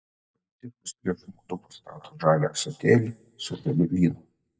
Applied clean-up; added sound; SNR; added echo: neural mask model DeepFilterNet 3.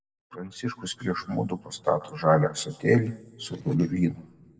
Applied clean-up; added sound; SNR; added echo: neural separator model SepFormer DNS4.